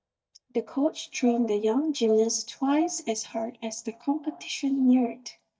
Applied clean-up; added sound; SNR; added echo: neural mask model DeepFilterNet 3.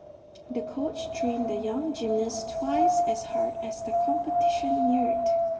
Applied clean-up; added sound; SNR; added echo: none; Wind; -4 dB; reverberation time 2.3 s.